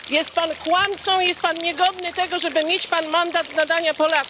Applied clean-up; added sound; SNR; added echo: none; Rain; 10 dB; none.